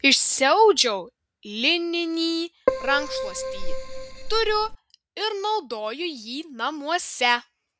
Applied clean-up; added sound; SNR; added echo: none; Keyboard (musical); 2 dB; none.